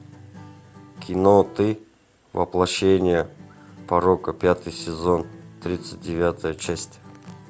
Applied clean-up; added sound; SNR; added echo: none; Acoustic guitar; 20 dB; none.